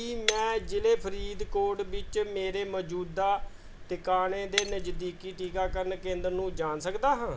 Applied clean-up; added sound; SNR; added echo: none; Shatter; 12 dB; none.